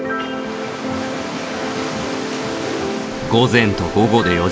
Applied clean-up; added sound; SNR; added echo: none; Piano; 16 dB; none.